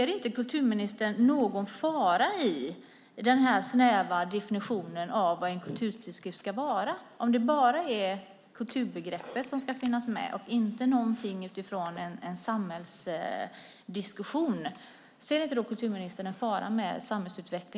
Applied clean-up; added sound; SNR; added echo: none; none; none; none.